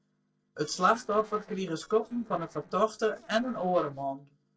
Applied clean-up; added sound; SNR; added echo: neural separator model SepFormer DNS4.